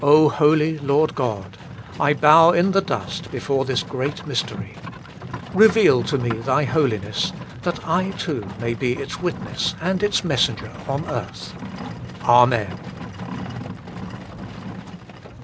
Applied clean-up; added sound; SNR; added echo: none; Livestock, farm animals, working animals; 12 dB; none.